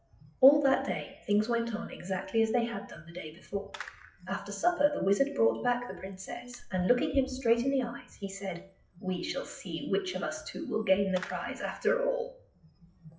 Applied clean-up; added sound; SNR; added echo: classical method WPE with log-MMSE.